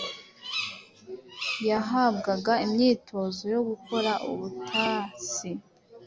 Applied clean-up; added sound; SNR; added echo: none; Bird vocalization, bird call, bird song; 11 dB; none.